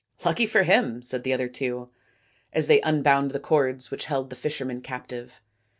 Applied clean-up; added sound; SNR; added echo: none; none; none; none.